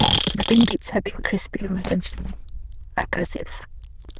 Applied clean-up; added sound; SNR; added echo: neural diffusion model UNIVERSE++.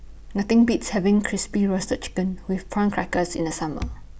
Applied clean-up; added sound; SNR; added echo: none; none; none; none.